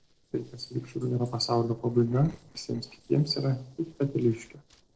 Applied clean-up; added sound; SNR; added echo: neural separator model SepFormer DNS4.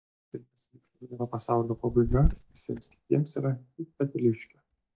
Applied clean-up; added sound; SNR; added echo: neural mask model DeepFilterNet 3.